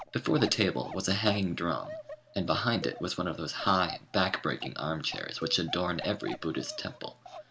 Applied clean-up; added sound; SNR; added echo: none; Cowbell + Bark; 14 dB; none.